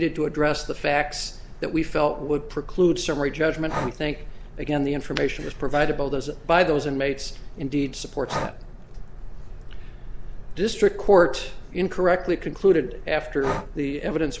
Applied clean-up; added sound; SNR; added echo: none; Breathing; 15 dB; none.